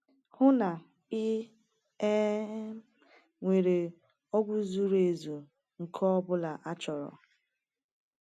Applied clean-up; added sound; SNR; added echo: none; none; none; none.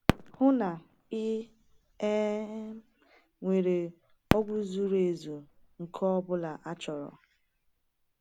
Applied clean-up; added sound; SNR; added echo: none; Fireworks; 6 dB; none.